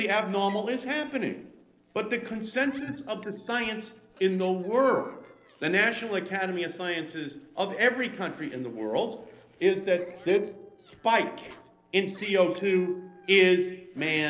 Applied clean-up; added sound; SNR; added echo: neural separator model SepFormer DNS4.